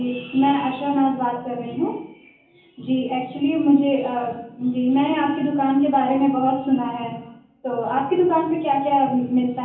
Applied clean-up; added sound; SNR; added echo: none; none; none; reverberation time 0.7 s.